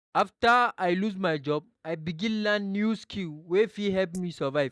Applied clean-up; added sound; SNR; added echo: neural mask model DeepFilterNet 3.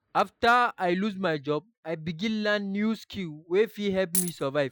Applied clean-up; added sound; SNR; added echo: classical method Wiener filter.